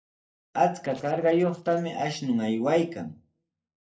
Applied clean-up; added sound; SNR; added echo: neural separator model SepFormer DNS4.